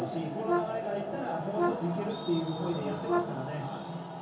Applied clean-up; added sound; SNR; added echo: none; Brass instrument; 2 dB; reverberation time 0.7 s.